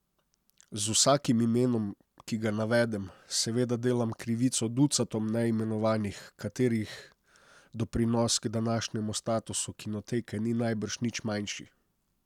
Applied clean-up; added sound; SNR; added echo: none; none; none; none.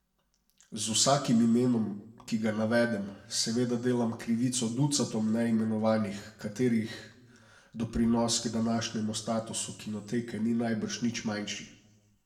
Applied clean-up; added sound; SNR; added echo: none; none; none; reverberation time 0.6 s.